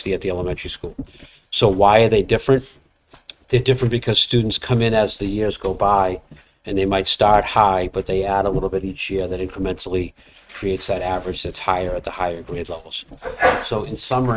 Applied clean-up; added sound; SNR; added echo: neural mask model RNNoise.